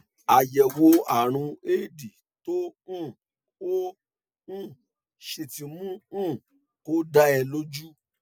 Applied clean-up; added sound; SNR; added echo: none; none; none; none.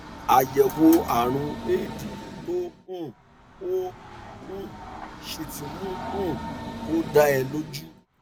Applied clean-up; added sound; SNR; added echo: none; Train; 11 dB; none.